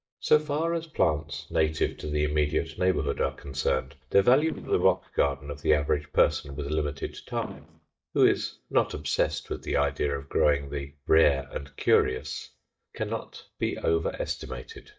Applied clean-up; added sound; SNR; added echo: neural mask model DeepFilterNet 3.